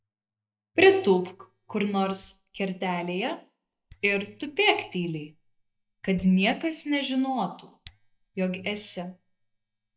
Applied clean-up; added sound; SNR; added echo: neural mask model DeepFilterNet 3.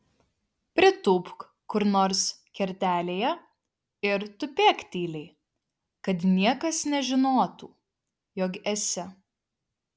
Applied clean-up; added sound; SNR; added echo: none; none; none; none.